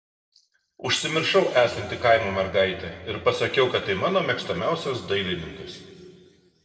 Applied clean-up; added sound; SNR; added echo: none; Bowed string instrument; 20 dB; reverberation time 2.4 s.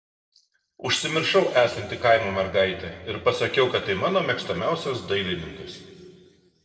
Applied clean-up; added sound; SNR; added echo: neural separator model SepFormer DNS4.